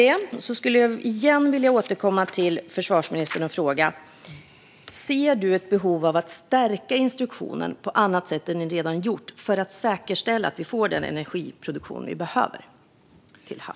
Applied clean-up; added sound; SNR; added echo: none; none; none; none.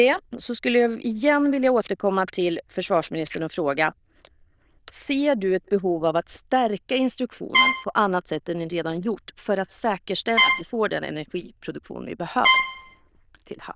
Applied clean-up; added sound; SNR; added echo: neural diffusion model UNIVERSE++.